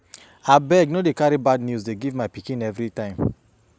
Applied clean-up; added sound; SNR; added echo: none; none; none; none.